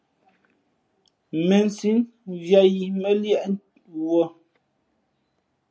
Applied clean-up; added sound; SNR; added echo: none; none; none; none.